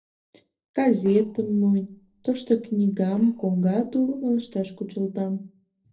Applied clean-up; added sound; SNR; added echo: neural separator model SepFormer DNS4.